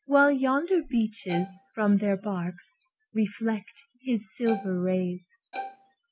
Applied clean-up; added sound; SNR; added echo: none; Bowed string instrument; 11 dB; none.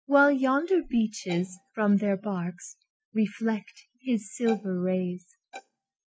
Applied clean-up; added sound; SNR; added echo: neural mask model DeepFilterNet 3.